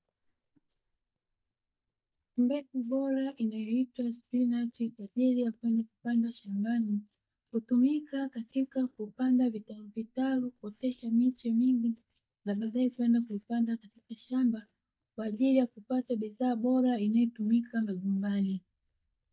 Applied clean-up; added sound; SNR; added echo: neural mask model DeepFilterNet 3.